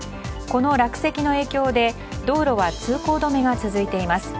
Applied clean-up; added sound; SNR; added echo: none; none; none; none.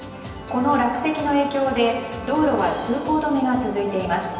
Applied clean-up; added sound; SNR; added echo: none; Brass instrument; 18 dB; reverberation time 1.0 s.